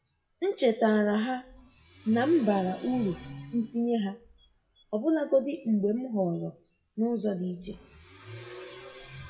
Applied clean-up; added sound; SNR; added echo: classical method WPE with log-MMSE.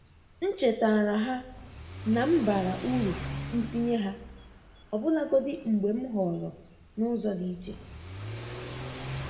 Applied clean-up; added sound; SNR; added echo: none; Accelerating, revving, vroom / Car; 11 dB; reverberation time 0.7 s.